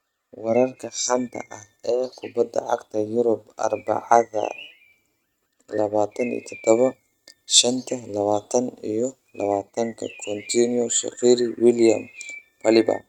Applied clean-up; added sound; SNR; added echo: neural mask model RNNoise.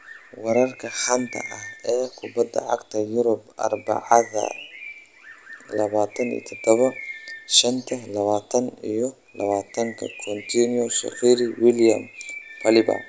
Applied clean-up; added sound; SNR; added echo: none; Bird; 18 dB; none.